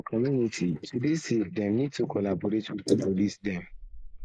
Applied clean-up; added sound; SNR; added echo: neural mask model Resemble Enhance denoiser.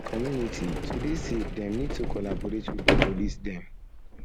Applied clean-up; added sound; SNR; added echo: none; Sliding door; -3 dB; none.